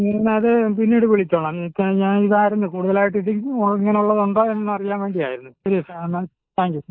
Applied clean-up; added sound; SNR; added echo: neural mask model Resemble Enhance denoiser.